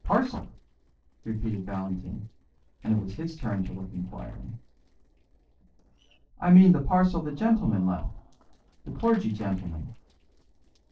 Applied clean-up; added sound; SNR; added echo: neural separator model SepFormer DNS4.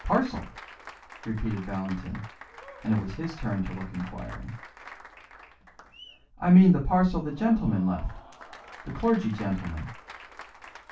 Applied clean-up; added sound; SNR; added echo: none; Applause; 19 dB; reverberation time 0.2 s.